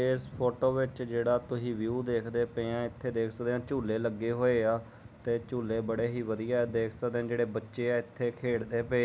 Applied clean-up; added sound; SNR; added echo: none; none; none; none.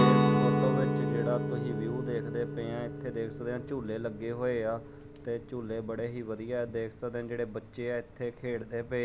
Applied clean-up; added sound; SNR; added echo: none; Guitar; -2 dB; none.